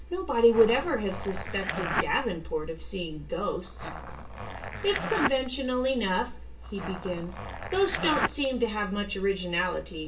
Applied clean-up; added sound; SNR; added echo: none; Zipper (clothing); 6 dB; reverberation time 0.2 s.